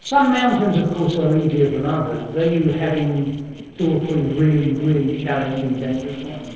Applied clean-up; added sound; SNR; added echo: neural separator model SepFormer DNS4.